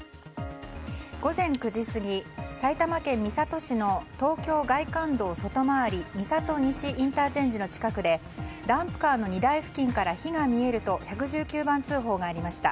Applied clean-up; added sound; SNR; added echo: none; none; none; none.